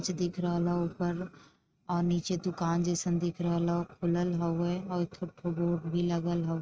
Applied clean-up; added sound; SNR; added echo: neural mask model RNNoise.